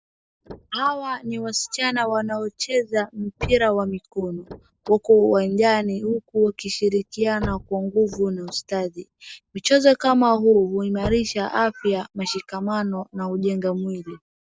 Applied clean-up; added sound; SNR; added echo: none; Slam / Car; 17 dB; none.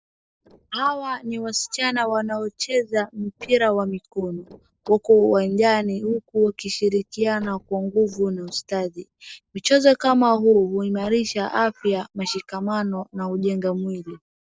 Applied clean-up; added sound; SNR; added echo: neural separator model SepFormer DNS4.